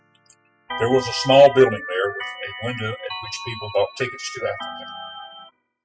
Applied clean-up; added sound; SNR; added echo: classical method spectral subtraction.